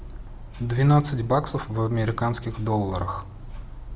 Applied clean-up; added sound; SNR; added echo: none; none; none; none.